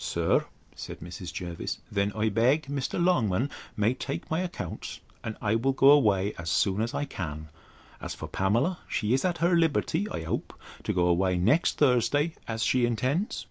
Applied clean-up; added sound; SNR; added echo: none; none; none; none.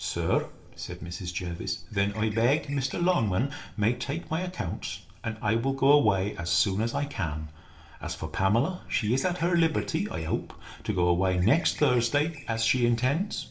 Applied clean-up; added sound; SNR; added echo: none; Bird; 19 dB; reverberation time 0.9 s.